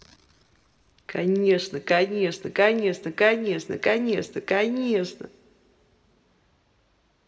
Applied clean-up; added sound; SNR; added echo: none; none; none; reverberation time 1.3 s.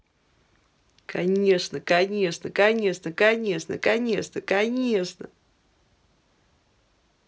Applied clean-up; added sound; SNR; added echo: none; none; none; none.